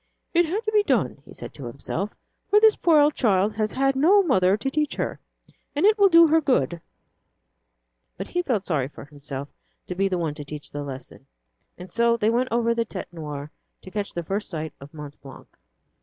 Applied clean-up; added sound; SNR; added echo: none; none; none; none.